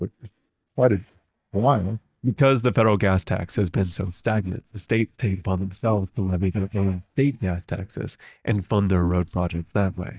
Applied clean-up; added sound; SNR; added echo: neural mask model DeepFilterNet 3.